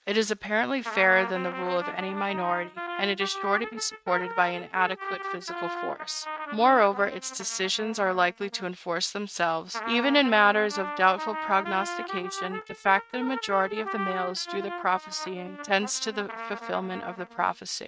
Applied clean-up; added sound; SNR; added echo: neural mask model RNNoise.